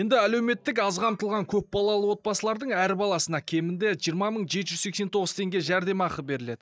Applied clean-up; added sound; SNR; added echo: neural mask model DeepFilterNet 3.